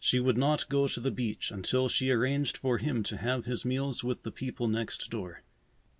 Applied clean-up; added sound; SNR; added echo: none; none; none; none.